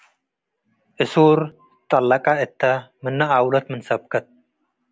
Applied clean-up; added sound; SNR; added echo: none; none; none; none.